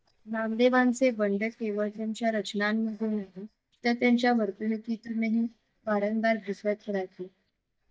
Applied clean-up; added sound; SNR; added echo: neural mask model DeepFilterNet 3.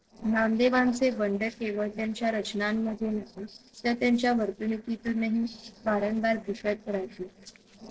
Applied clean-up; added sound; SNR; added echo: neural separator model SepFormer DNS4.